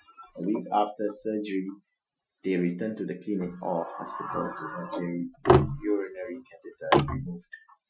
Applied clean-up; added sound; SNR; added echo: classical method Wiener filter.